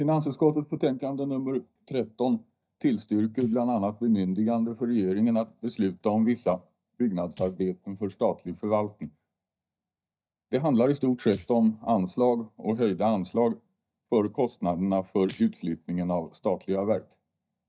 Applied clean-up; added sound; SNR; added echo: neural mask model DeepFilterNet 3.